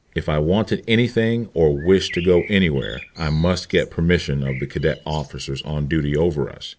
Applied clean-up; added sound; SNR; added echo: none; Bird; 19 dB; none.